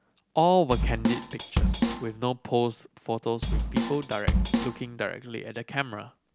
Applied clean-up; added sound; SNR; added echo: none; Drum kit; -1 dB; none.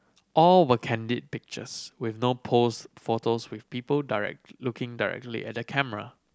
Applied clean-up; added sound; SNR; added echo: none; none; none; none.